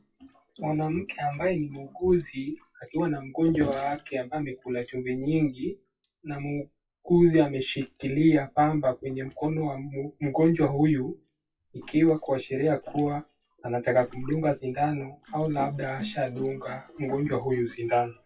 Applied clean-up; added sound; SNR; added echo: classical method WPE with log-MMSE.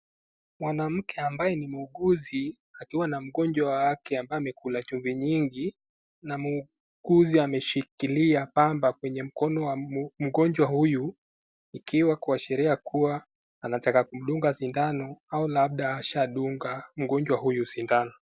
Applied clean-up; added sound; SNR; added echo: none; none; none; none.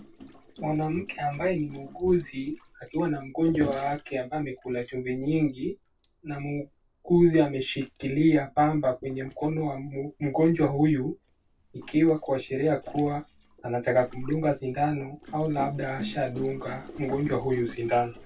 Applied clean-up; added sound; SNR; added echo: none; Gurgling; 18 dB; reverberation time 0.1 s.